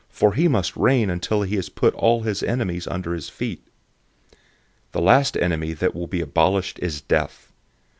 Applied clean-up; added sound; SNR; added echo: none; none; none; none.